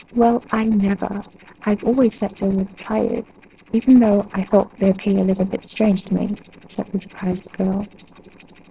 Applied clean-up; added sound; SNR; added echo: neural separator model SepFormer DNS4.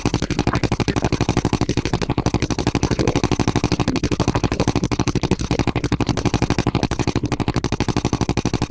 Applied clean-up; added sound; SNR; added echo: neural diffusion model UNIVERSE++.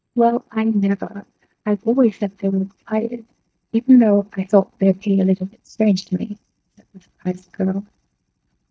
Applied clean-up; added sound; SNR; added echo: neural mask model DeepFilterNet 3.